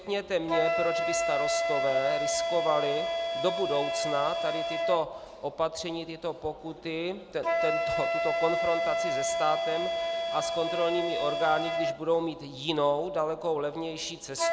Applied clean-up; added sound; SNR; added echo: none; Wind instrument, woodwind instrument; 0 dB; none.